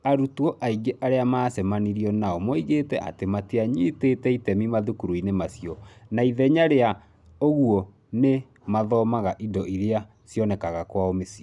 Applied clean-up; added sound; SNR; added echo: none; none; none; none.